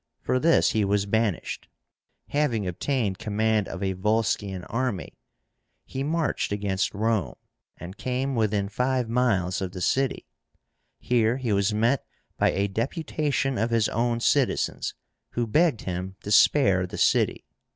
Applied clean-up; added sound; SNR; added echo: none; none; none; none.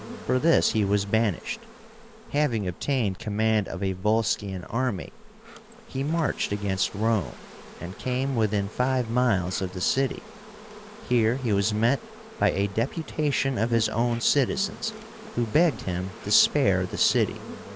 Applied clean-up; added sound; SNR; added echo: none; Insect; 16 dB; none.